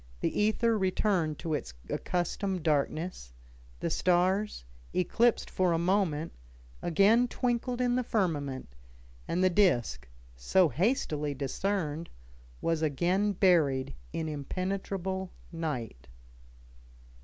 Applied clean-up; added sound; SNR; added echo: none; none; none; none.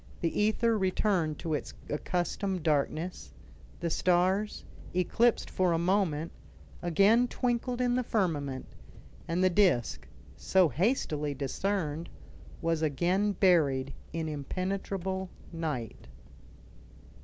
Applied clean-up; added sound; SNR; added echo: none; Engine; 20 dB; none.